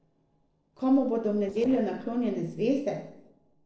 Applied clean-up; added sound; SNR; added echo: neural separator model SepFormer DNS4.